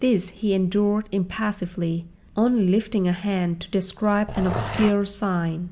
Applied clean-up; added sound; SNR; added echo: none; Growling; 7 dB; none.